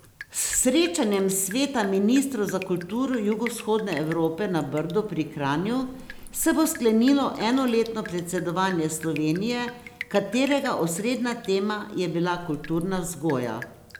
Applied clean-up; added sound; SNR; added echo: none; Drip; 18 dB; none.